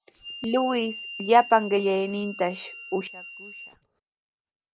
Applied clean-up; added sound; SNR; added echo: none; Harmonica; 13 dB; none.